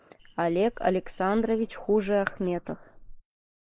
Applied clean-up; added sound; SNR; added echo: neural mask model Resemble Enhance denoiser.